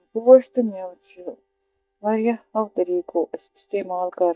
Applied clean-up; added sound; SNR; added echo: neural mask model DeepFilterNet 3.